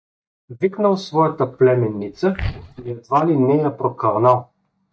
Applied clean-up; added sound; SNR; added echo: neural mask model DeepFilterNet 3.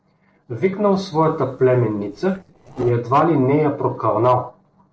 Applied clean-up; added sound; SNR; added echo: neural separator model SepFormer DNS4.